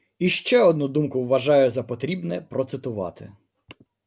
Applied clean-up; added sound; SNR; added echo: none; none; none; none.